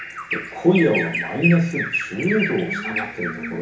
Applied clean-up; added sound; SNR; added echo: none; Bird vocalization, bird call, bird song; 6 dB; reverberation time 0.7 s.